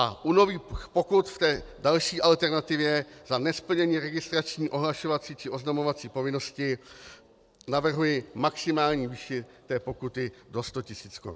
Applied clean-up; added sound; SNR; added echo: none; none; none; none.